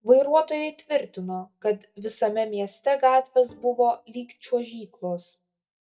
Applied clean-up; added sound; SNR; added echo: neural mask model DeepFilterNet 3.